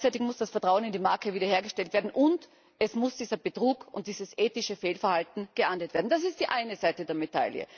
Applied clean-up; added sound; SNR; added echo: none; none; none; none.